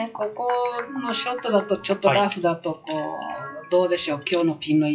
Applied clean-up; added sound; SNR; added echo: classical method WPE with log-MMSE.